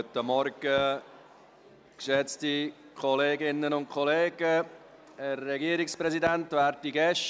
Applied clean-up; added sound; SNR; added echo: none; none; none; none.